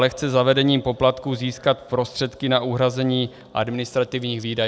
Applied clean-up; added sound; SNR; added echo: none; none; none; none.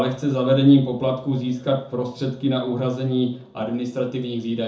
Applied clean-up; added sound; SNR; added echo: none; none; none; reverberation time 0.6 s.